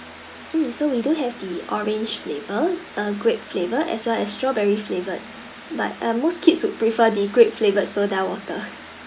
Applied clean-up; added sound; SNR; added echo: none; none; none; none.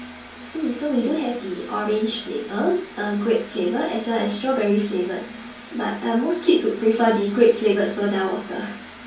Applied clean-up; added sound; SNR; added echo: none; none; none; reverberation time 0.3 s.